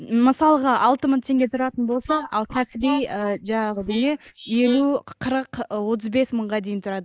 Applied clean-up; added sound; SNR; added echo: neural mask model Resemble Enhance denoiser.